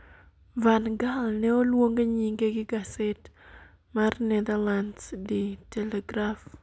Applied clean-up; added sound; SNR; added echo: none; none; none; none.